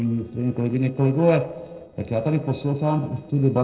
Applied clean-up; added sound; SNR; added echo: neural separator model SepFormer DNS4.